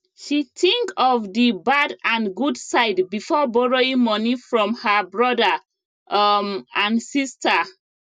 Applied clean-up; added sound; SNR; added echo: none; none; none; none.